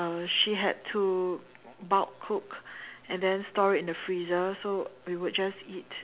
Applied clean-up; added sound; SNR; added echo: none; none; none; none.